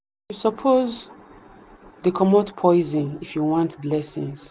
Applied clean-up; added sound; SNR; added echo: none; none; none; none.